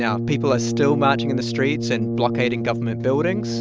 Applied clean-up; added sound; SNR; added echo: none; Brass instrument; 2 dB; none.